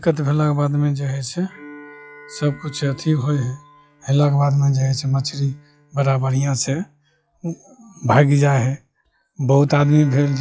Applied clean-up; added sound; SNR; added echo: classical method log-MMSE.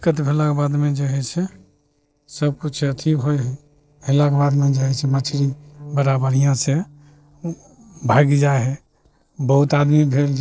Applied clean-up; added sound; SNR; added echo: neural separator model SepFormer DNS4.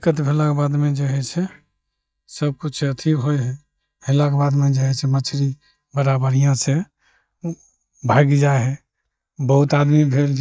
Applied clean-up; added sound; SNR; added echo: neural mask model DeepFilterNet 3.